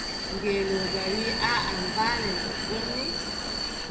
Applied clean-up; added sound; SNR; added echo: none; Vehicle; 0 dB; reverberation time 0.7 s.